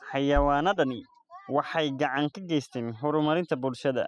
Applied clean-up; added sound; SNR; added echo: classical method spectral subtraction.